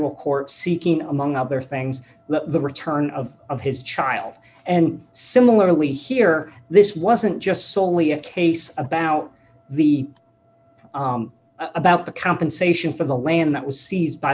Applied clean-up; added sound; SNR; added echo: none; none; none; none.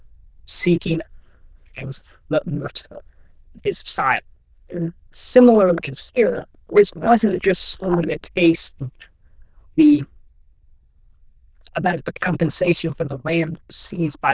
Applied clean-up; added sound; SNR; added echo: neural diffusion model UNIVERSE++.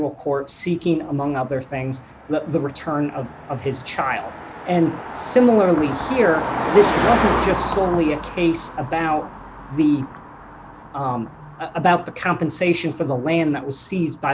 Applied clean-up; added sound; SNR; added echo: none; Car passing by; 8 dB; none.